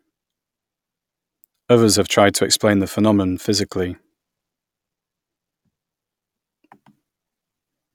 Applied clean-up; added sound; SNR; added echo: none; none; none; none.